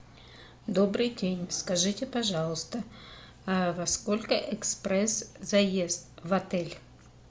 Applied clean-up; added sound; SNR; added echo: none; none; none; none.